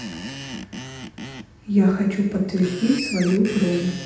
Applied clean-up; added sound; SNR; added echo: none; Screech; 13 dB; reverberation time 0.8 s.